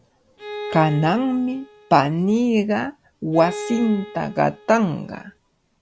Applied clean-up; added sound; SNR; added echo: none; Bowed string instrument; 15 dB; none.